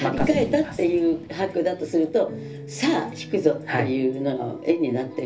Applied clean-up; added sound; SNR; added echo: none; Fireworks; 13 dB; reverberation time 0.3 s.